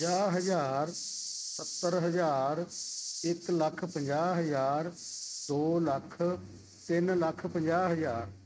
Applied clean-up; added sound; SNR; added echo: neural mask model RNNoise.